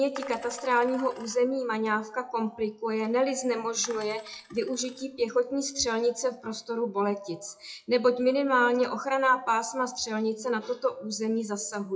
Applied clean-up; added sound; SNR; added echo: classical method WPE with log-MMSE.